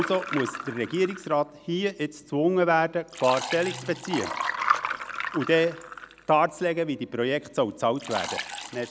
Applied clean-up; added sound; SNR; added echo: none; Liquid; 8 dB; none.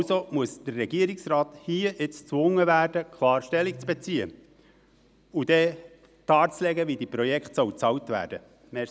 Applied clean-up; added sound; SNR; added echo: none; none; none; none.